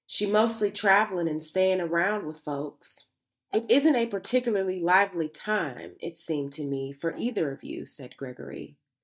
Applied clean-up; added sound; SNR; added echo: neural mask model DeepFilterNet 3.